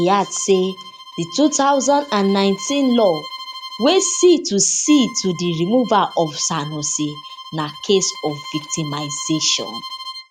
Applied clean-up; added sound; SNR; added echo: none; Bowed string instrument; 15 dB; none.